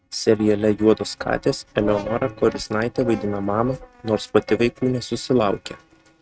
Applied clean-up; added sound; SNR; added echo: neural mask model RNNoise.